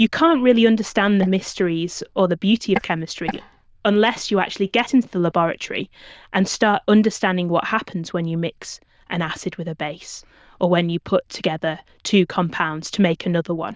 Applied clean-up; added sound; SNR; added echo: neural diffusion model UNIVERSE++.